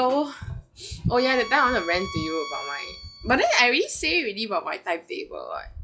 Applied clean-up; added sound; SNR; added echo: classical method log-MMSE.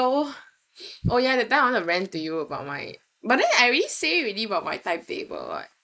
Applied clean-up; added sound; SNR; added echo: neural mask model Resemble Enhance denoiser.